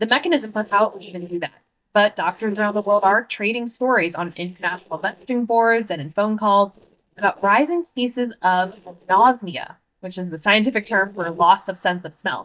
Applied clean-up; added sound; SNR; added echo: neural mask model DeepFilterNet 3.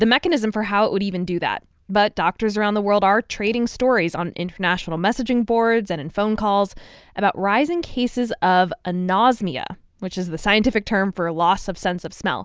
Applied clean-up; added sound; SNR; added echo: none; none; none; none.